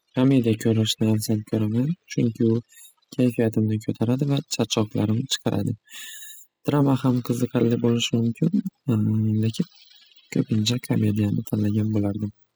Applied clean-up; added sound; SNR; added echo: classical method spectral subtraction.